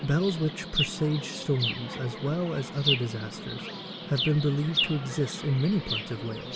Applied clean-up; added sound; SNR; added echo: none; Chirp, tweet; 5 dB; none.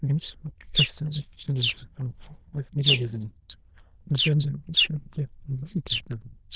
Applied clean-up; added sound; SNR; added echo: neural diffusion model UNIVERSE++.